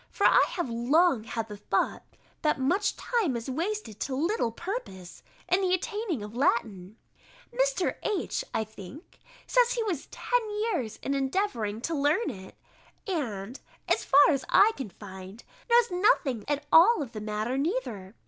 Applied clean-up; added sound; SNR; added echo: none; none; none; none.